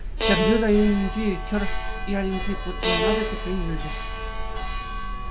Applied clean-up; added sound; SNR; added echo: none; Bowed string instrument + Church bell; 0 dB; none.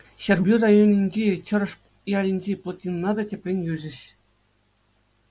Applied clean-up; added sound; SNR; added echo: none; none; none; none.